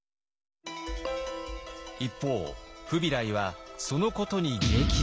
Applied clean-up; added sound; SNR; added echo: none; Keyboard (musical); 13 dB; none.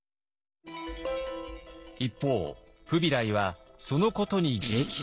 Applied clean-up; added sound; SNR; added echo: neural separator model SepFormer DNS4.